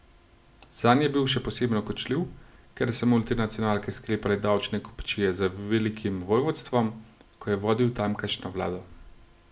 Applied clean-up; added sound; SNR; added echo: none; none; none; none.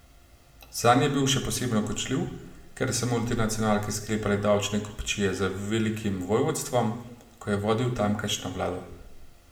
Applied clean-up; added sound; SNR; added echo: none; none; none; reverberation time 0.7 s.